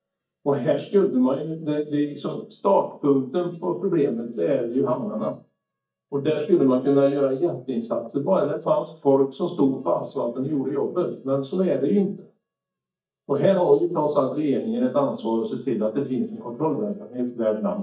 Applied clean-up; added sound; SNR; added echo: neural mask model DeepFilterNet 3.